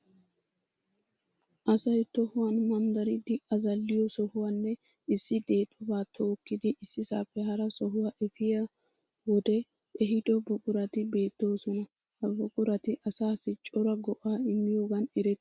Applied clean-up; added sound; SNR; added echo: neural mask model Resemble Enhance denoiser.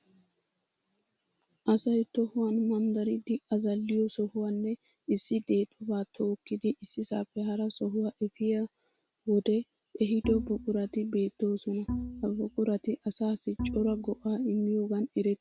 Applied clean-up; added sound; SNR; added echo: none; Bowed string instrument; 9 dB; none.